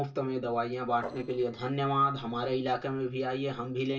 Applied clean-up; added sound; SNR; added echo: neural separator model SepFormer DNS4.